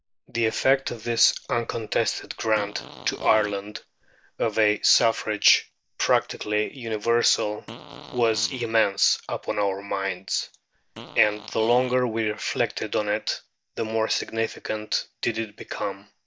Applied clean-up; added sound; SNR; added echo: neural mask model DeepFilterNet 3.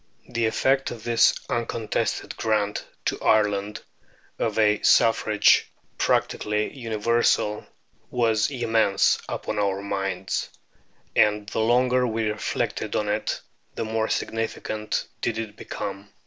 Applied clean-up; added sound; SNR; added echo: none; none; none; none.